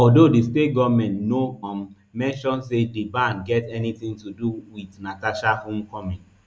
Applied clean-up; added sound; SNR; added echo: none; none; none; none.